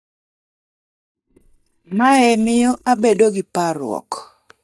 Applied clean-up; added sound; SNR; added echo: neural mask model DeepFilterNet 3.